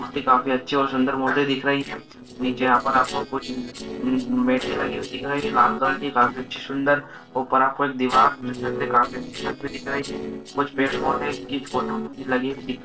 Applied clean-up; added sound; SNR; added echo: neural separator model SepFormer DNS4.